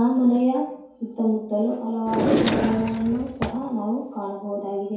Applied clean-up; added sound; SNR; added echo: none; Drawer open or close; 2 dB; reverberation time 2.4 s.